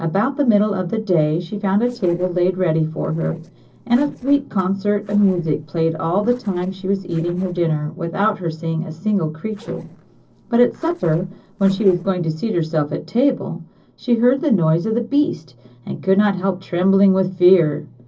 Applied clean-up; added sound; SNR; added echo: neural separator model SepFormer DNS4.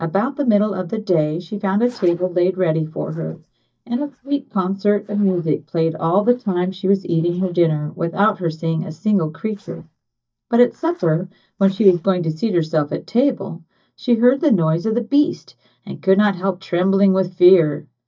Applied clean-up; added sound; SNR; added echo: neural mask model DeepFilterNet 3.